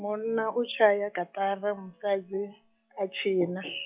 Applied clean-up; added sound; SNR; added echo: classical method log-MMSE.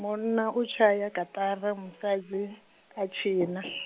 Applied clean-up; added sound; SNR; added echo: none; none; none; none.